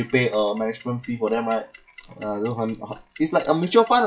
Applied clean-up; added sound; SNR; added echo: classical method WPE with log-MMSE.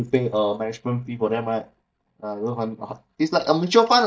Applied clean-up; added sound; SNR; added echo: neural mask model DeepFilterNet 3.